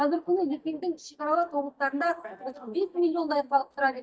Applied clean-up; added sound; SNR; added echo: neural mask model DeepFilterNet 3.